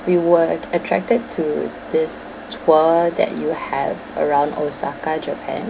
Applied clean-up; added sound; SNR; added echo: none; none; none; none.